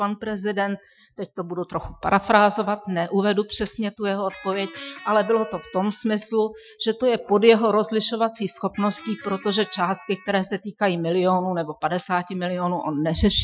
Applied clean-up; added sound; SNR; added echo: classical method Wiener filter.